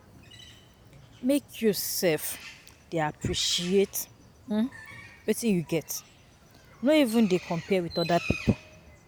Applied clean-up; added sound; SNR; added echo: none; Bird; 17 dB; none.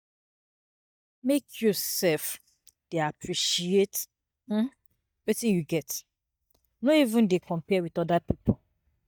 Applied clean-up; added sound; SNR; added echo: neural mask model DeepFilterNet 3.